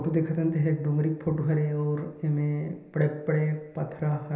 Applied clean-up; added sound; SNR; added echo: none; none; none; reverberation time 1.4 s.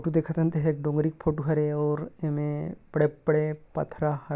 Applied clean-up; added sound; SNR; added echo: none; none; none; none.